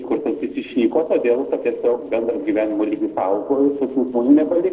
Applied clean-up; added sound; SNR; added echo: neural separator model SepFormer DNS4.